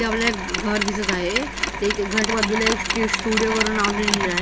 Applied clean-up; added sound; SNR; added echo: none; Mechanisms; 1 dB; none.